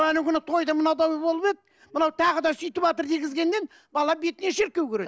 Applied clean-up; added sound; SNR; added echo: none; none; none; none.